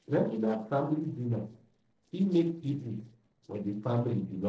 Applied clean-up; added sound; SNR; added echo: neural separator model SepFormer DNS4.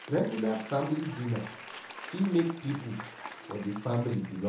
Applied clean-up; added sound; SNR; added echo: none; Applause / Crowd; 13 dB; reverberation time 0.9 s.